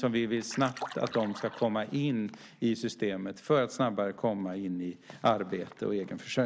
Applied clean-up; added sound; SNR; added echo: none; Splash, splatter; 11 dB; none.